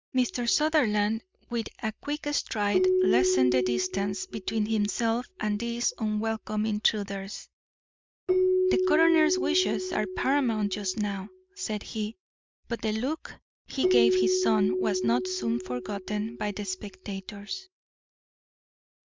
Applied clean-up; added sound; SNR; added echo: neural mask model DeepFilterNet 3.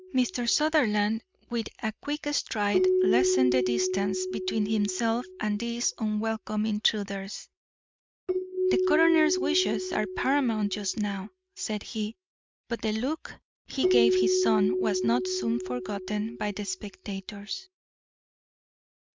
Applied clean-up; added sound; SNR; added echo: neural mask model RNNoise.